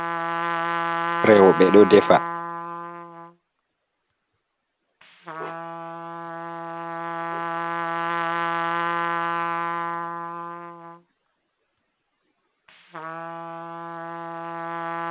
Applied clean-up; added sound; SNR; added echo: none; Trumpet; 4 dB; none.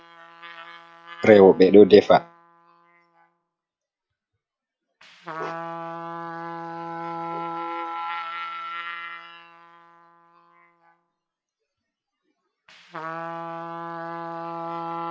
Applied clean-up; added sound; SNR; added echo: classical method log-MMSE.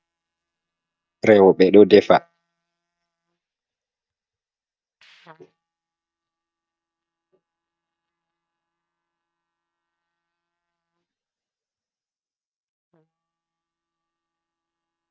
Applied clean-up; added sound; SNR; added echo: neural mask model DeepFilterNet 3.